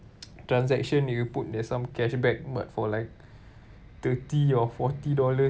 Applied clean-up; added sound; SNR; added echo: none; none; none; none.